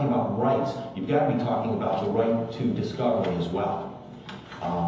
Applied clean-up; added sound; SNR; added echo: none; none; none; reverberation time 0.8 s.